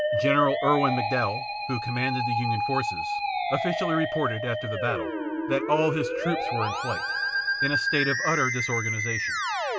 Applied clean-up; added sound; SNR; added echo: none; Musical instrument; 0 dB; none.